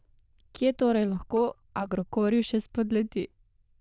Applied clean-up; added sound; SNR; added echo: neural diffusion model UNIVERSE++.